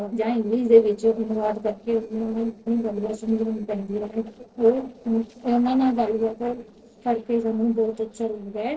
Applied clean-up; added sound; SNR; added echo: neural separator model SepFormer DNS4.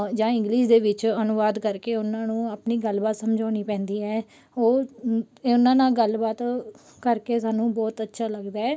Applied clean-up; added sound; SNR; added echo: none; none; none; none.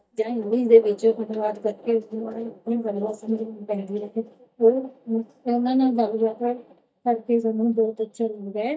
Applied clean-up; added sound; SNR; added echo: neural mask model DeepFilterNet 3.